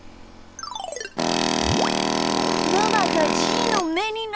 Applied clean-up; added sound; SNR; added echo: none; Tools; -5 dB; none.